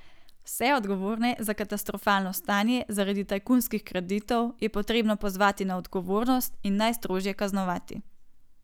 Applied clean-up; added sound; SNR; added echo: none; none; none; none.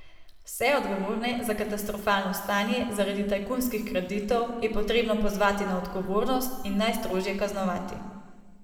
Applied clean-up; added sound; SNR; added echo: none; none; none; reverberation time 1.5 s.